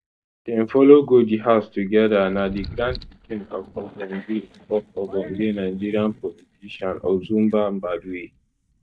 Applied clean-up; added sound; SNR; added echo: neural mask model DeepFilterNet 3.